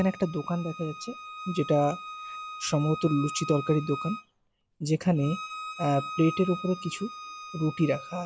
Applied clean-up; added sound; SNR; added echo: none; Bowed string instrument; 11 dB; none.